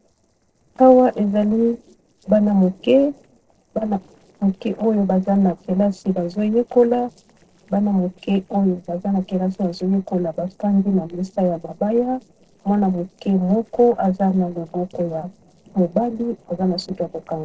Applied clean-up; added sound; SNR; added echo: neural separator model SepFormer DNS4.